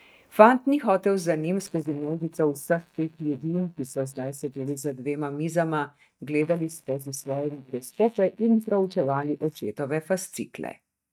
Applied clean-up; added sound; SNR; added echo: neural mask model DeepFilterNet 3.